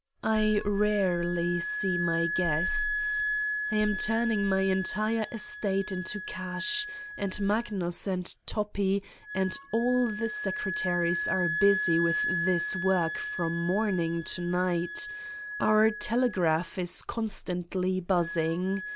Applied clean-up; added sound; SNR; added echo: none; Wind instrument, woodwind instrument; 6 dB; none.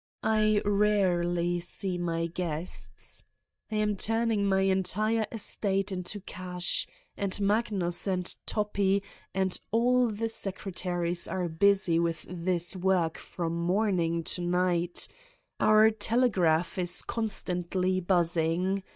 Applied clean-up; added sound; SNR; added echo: neural mask model DeepFilterNet 3.